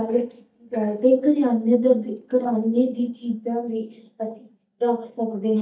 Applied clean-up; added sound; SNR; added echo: neural mask model DeepFilterNet 3.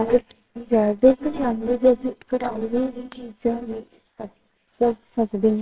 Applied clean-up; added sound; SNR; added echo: neural separator model SepFormer WHAMR!.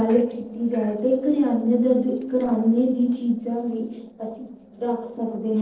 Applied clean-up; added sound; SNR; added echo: neural separator model SepFormer DNS4.